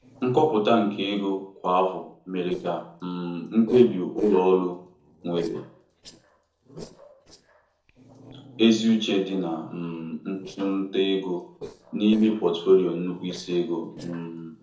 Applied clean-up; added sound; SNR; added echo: neural separator model SepFormer DNS4.